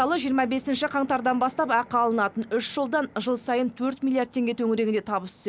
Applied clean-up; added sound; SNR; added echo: none; none; none; none.